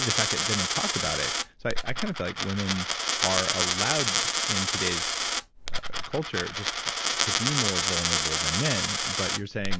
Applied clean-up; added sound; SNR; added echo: none; Coin (dropping); -5 dB; none.